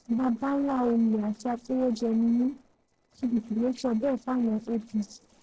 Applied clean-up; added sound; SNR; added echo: neural separator model SepFormer DNS4.